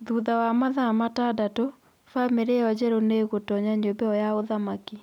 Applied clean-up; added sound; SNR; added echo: none; none; none; none.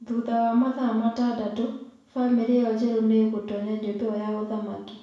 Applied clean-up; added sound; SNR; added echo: none; none; none; reverberation time 0.6 s.